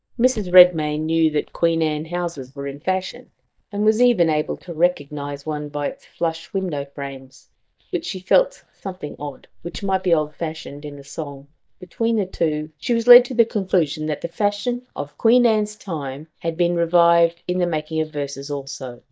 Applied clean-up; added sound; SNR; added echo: neural mask model DeepFilterNet 3.